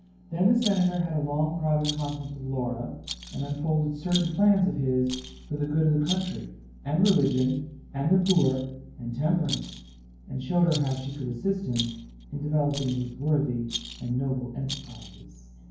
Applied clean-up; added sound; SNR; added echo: none; Rattle; 15 dB; reverberation time 0.9 s.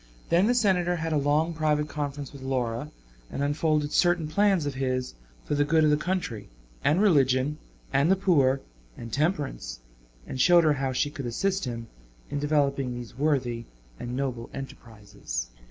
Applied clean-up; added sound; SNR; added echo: none; none; none; none.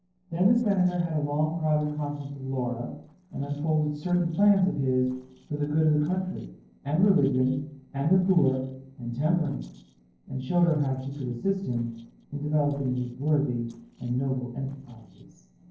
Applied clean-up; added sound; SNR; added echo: neural separator model SepFormer DNS4.